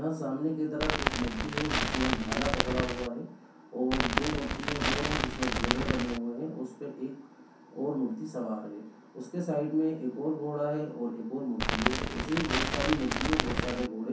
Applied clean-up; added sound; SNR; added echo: none; Crackle; -2 dB; reverberation time 0.6 s.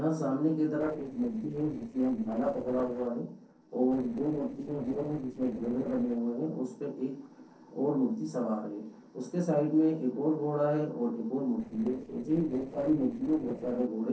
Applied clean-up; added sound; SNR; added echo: neural separator model SepFormer DNS4.